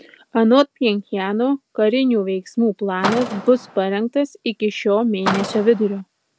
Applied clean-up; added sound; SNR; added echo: none; Car; 9 dB; none.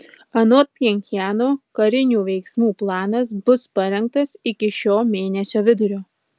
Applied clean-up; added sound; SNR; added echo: none; none; none; none.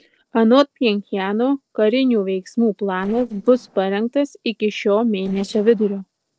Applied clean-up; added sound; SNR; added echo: neural separator model SepFormer DNS4.